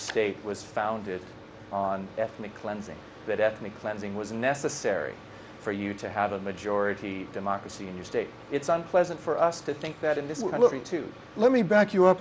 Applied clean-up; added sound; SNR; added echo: none; none; none; none.